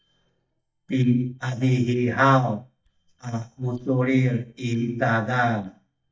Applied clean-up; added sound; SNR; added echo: neural mask model DeepFilterNet 3.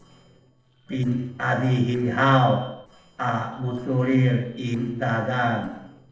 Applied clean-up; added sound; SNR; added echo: neural separator model SepFormer DNS4.